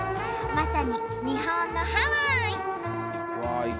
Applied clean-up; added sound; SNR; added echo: none; none; none; none.